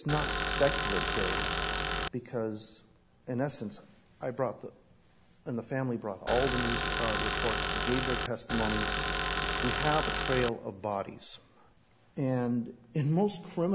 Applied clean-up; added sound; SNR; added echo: none; Tools; -3 dB; none.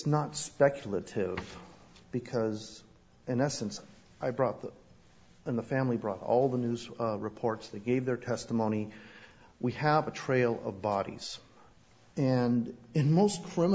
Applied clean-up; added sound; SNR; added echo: none; none; none; none.